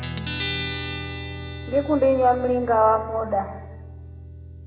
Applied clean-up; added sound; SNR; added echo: none; Guitar; 8 dB; reverberation time 0.7 s.